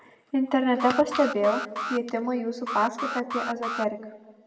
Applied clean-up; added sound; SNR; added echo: none; Alarm; 7 dB; reverberation time 1.5 s.